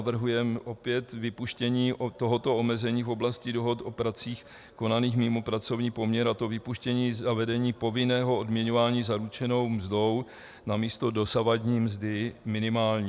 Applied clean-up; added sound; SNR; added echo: none; none; none; none.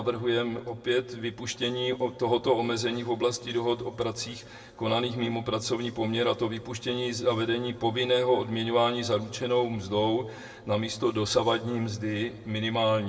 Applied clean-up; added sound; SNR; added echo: none; none; none; reverberation time 1.7 s.